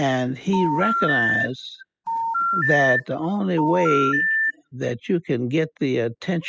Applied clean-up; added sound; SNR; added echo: classical method spectral subtraction.